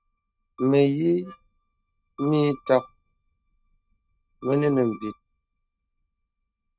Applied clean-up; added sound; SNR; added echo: neural mask model RNNoise.